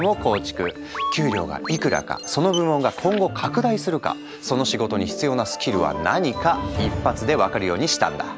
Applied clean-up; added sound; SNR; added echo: none; none; none; none.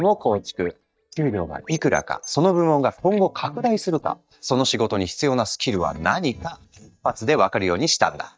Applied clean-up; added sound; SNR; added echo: neural mask model DeepFilterNet 3.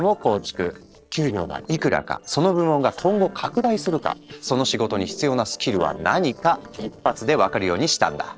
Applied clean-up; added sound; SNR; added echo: neural separator model SepFormer DNS4.